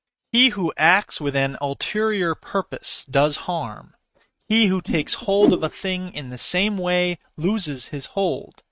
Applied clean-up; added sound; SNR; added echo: neural mask model RNNoise.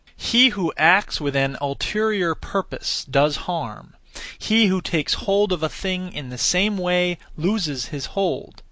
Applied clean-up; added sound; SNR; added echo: none; none; none; none.